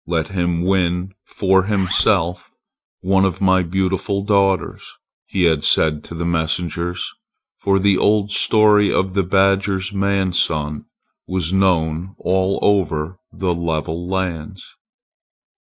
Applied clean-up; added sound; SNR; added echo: neural mask model DeepFilterNet 3.